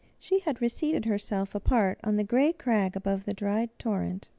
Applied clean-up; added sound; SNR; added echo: none; none; none; none.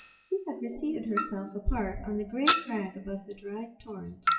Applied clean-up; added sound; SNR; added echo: classical method WPE with log-MMSE.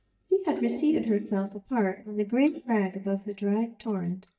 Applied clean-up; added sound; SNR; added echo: neural mask model DeepFilterNet 3.